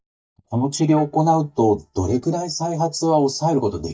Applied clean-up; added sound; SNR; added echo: neural mask model DeepFilterNet 3.